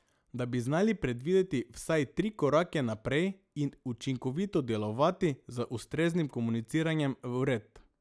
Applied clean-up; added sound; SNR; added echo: none; none; none; none.